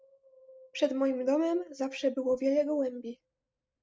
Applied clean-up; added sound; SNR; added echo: neural mask model RNNoise.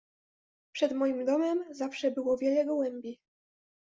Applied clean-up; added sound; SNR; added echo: none; none; none; none.